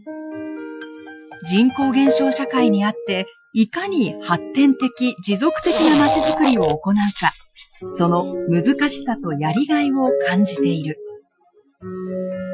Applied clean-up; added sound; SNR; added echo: classical method Wiener filter.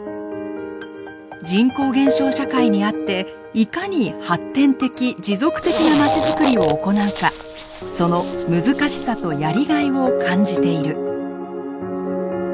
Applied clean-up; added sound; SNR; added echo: none; Zipper (clothing); 10 dB; none.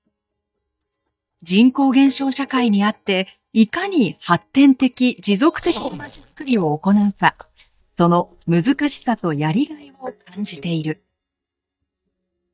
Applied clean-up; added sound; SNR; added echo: neural mask model DeepFilterNet 3.